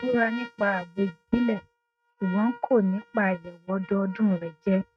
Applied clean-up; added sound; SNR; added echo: neural mask model RNNoise.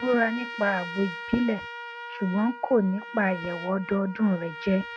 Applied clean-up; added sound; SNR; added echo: none; Trumpet; 11 dB; none.